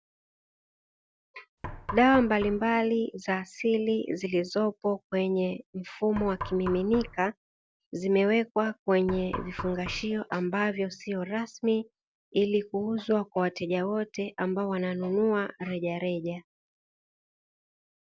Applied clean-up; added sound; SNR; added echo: none; Knock; 10 dB; none.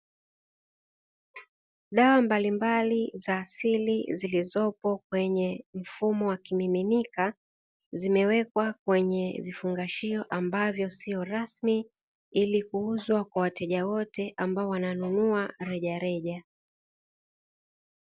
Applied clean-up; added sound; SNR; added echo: none; none; none; none.